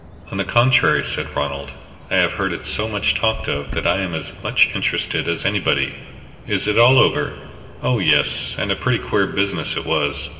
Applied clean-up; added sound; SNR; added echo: none; Bird; 16 dB; reverberation time 1.9 s.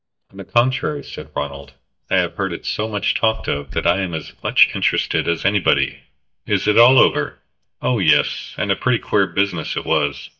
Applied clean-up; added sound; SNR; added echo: neural mask model DeepFilterNet 3.